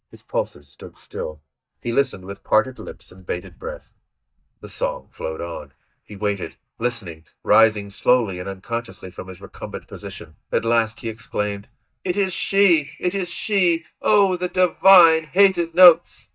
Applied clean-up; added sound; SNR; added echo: neural mask model DeepFilterNet 3.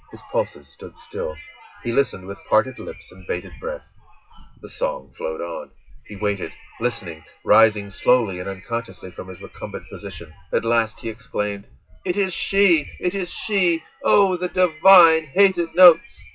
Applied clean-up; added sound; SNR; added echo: classical method WPE with log-MMSE.